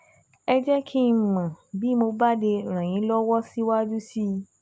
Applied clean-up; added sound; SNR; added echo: none; none; none; none.